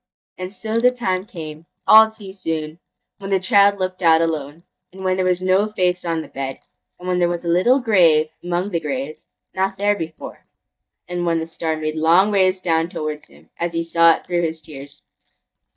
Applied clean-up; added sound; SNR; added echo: neural mask model DeepFilterNet 3.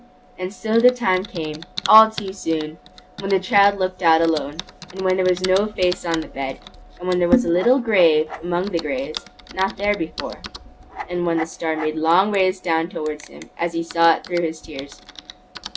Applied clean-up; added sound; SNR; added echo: none; Typing; 12 dB; none.